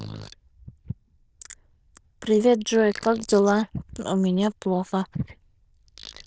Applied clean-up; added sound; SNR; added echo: neural diffusion model UNIVERSE++.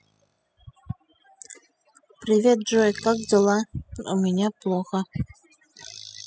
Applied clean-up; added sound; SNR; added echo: classical method spectral subtraction.